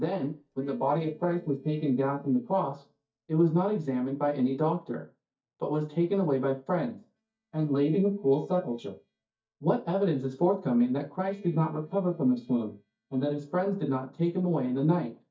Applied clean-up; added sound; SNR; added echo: neural mask model DeepFilterNet 3.